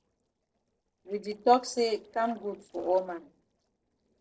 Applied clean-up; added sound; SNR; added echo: neural separator model SepFormer DNS4.